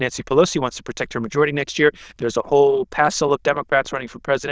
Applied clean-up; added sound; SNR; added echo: neural diffusion model UNIVERSE++.